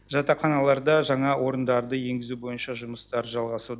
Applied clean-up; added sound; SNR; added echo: none; none; none; none.